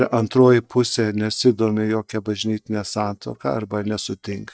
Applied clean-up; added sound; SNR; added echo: neural mask model DeepFilterNet 3.